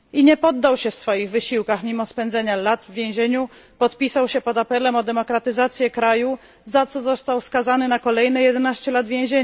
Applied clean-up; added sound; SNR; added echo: none; none; none; none.